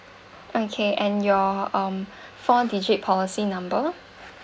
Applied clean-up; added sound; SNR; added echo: none; none; none; none.